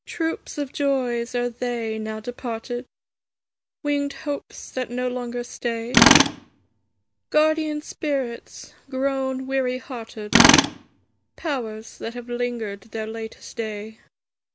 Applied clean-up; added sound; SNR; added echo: none; Tools; -4 dB; none.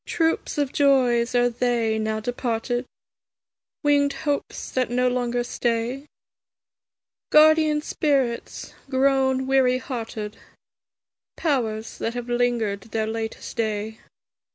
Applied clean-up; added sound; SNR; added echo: none; none; none; none.